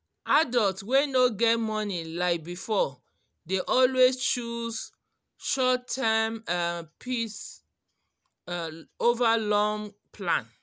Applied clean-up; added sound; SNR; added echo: none; none; none; none.